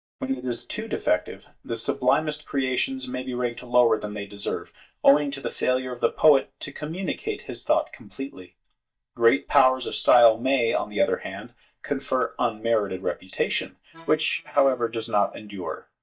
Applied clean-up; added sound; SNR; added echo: neural mask model DeepFilterNet 3.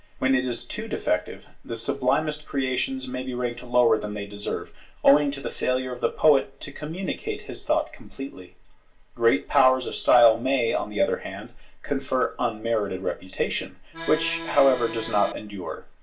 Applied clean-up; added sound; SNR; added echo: none; Accordion; 9 dB; reverberation time 0.2 s.